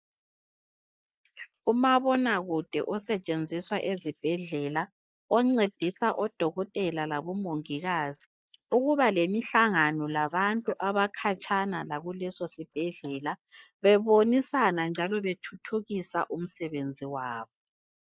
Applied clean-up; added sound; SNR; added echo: neural mask model Resemble Enhance denoiser.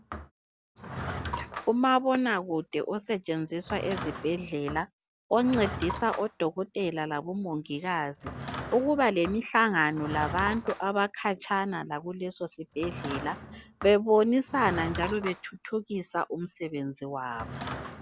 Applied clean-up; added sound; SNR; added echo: none; Drawer open or close / Wood; 11 dB; none.